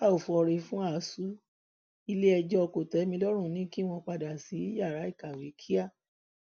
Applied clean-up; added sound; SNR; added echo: none; none; none; none.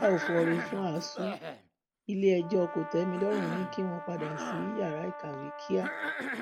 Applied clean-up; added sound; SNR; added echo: none; Brass instrument + Cough; 7 dB; none.